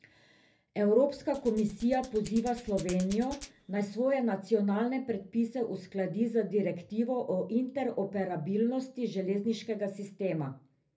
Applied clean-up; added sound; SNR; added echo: none; Hands; 18 dB; reverberation time 0.3 s.